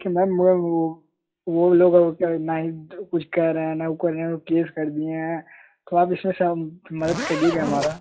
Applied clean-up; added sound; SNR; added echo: classical method log-MMSE.